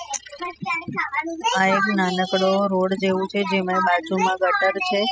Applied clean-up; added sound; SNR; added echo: classical method spectral subtraction.